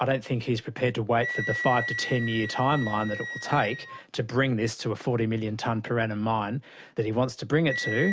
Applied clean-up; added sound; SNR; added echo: none; Wind instrument, woodwind instrument; 10 dB; none.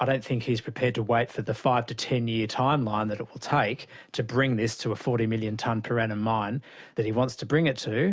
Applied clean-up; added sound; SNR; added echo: none; none; none; none.